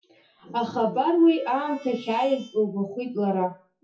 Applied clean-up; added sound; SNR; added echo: classical method WPE with log-MMSE.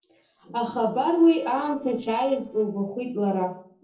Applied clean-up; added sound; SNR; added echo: neural separator model SepFormer DNS4.